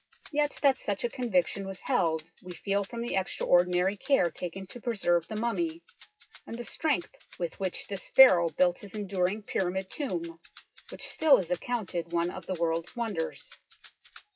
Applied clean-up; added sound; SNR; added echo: classical method WPE with log-MMSE.